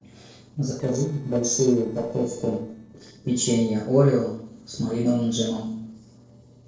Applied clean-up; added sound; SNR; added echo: neural separator model SepFormer DNS4.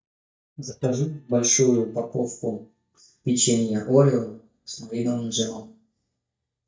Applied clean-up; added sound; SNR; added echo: neural mask model DeepFilterNet 3.